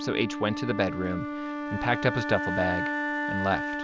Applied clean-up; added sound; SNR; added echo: none; Wind instrument, woodwind instrument; 2 dB; none.